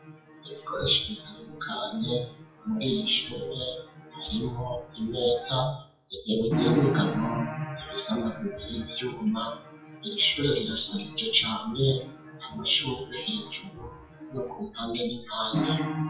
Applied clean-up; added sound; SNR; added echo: classical method WPE with log-MMSE.